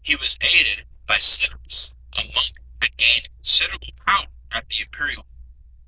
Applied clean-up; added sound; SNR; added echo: neural diffusion model UNIVERSE++.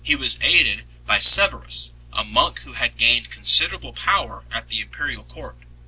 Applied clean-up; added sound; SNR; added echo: none; none; none; none.